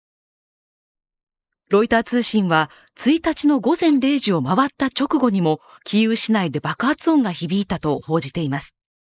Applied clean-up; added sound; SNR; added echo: neural mask model Resemble Enhance denoiser.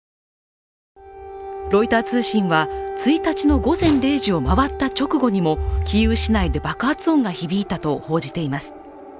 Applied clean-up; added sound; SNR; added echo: none; Slam / Tools; 14 dB; none.